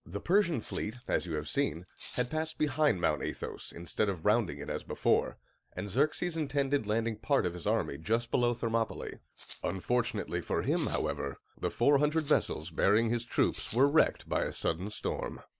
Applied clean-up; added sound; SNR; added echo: none; Rattle (instrument); 16 dB; none.